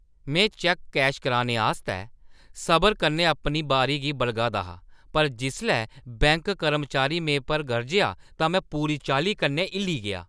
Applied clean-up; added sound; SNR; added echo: none; none; none; none.